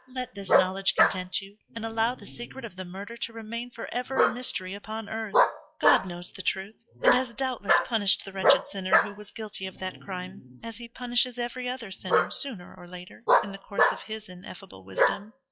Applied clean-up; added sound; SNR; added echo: classical method log-MMSE.